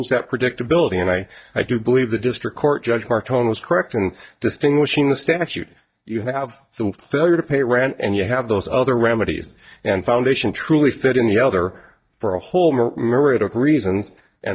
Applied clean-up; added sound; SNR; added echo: neural mask model DeepFilterNet 3.